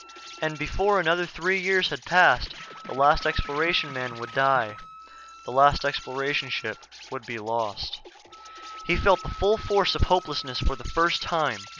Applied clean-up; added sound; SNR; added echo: none; Insect + Wind instrument, woodwind instrument; 16 dB; none.